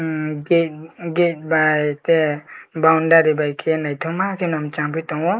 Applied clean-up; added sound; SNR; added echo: neural mask model Resemble Enhance denoiser.